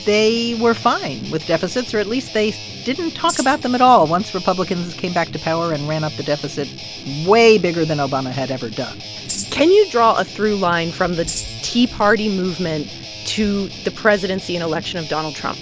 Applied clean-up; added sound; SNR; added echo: none; Tambourine + Guitar; 13 dB; none.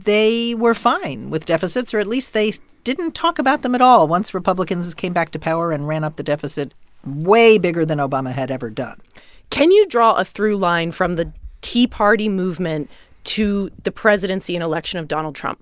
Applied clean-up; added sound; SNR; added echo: none; none; none; none.